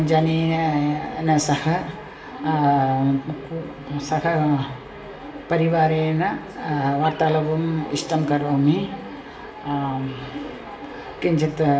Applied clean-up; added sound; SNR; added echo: none; Animal; 17 dB; reverberation time 0.6 s.